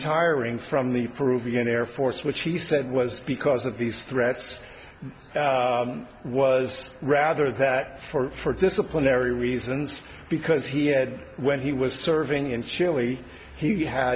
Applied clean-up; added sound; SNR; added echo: none; none; none; none.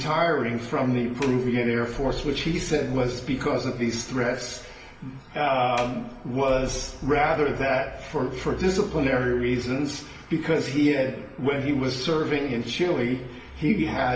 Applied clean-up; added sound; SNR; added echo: none; Sliding door; 15 dB; reverberation time 0.8 s.